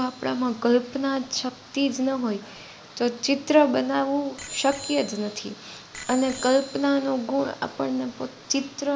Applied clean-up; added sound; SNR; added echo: none; Bicycle bell; 19 dB; none.